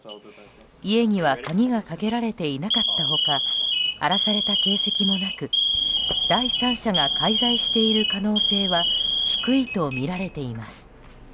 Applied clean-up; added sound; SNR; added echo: none; Alarm; -1 dB; none.